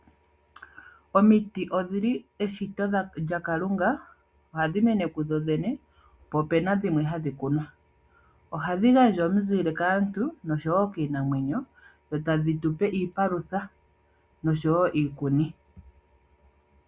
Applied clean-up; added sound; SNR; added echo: none; none; none; none.